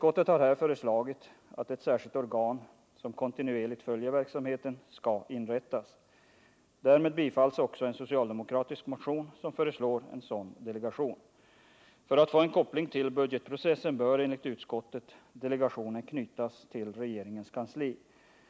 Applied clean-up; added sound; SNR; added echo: none; none; none; none.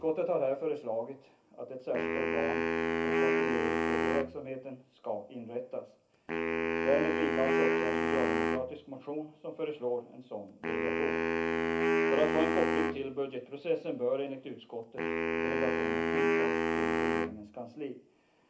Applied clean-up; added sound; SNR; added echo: none; Wind instrument, woodwind instrument; -4 dB; reverberation time 0.3 s.